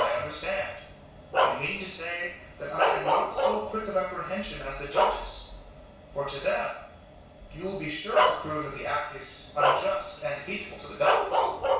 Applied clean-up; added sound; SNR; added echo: none; Bark; -2 dB; reverberation time 0.6 s.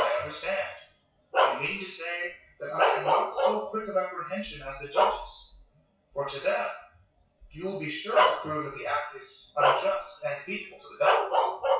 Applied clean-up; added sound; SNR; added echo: classical method WPE with log-MMSE.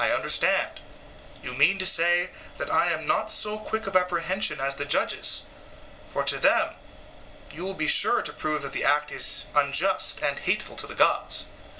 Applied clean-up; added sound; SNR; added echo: none; none; none; none.